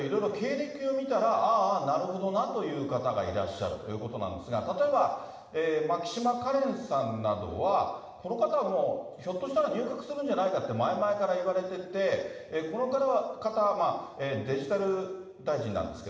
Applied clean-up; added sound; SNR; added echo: none; none; none; reverberation time 1.0 s.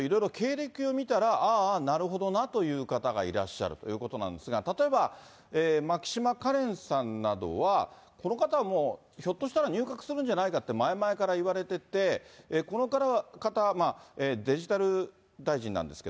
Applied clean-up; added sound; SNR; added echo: none; none; none; none.